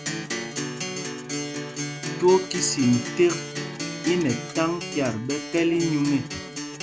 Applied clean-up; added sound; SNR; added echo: none; Acoustic guitar; 6 dB; none.